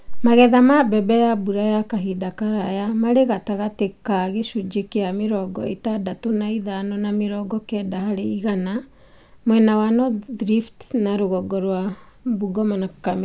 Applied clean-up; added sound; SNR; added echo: none; none; none; none.